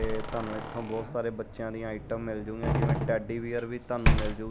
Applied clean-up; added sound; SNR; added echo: none; Slam; -3 dB; none.